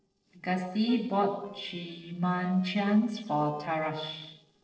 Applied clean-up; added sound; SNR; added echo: neural separator model SepFormer DNS4.